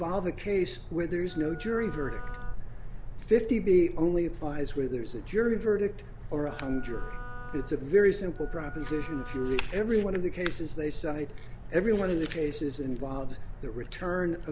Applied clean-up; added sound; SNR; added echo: none; Wind instrument, woodwind instrument; 18 dB; none.